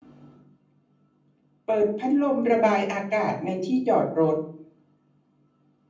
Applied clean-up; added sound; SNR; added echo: none; none; none; reverberation time 0.6 s.